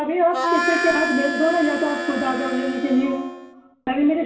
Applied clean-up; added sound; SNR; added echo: none; Harmonica; 4 dB; reverberation time 0.9 s.